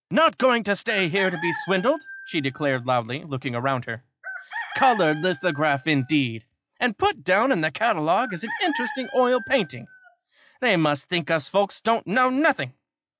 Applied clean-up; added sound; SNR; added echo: classical method log-MMSE.